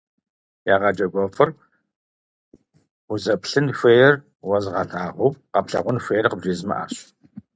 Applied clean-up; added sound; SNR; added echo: none; none; none; none.